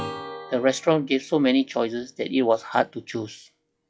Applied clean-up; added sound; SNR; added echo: classical method log-MMSE.